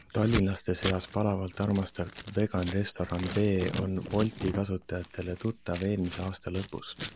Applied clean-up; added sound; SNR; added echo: none; Scissors; 10 dB; none.